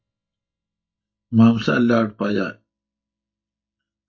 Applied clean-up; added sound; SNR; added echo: neural mask model DeepFilterNet 3.